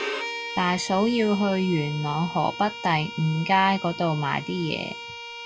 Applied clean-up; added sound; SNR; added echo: none; Bowed string instrument; 11 dB; none.